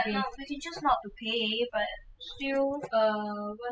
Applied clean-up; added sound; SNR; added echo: classical method spectral subtraction.